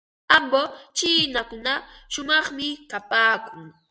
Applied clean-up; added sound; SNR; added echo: neural mask model DeepFilterNet 3.